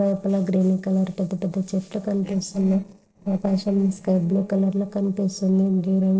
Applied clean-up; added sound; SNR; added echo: neural separator model SepFormer DNS4.